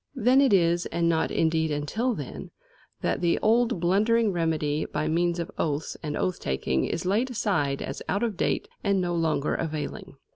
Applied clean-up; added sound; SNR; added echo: none; none; none; none.